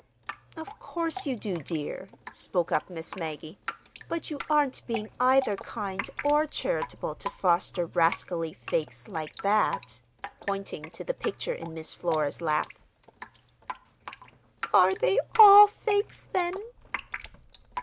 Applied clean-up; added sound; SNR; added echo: none; Drip; 14 dB; none.